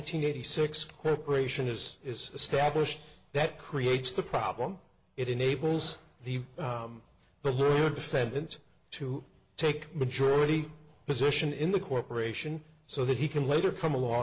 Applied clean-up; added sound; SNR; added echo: none; none; none; none.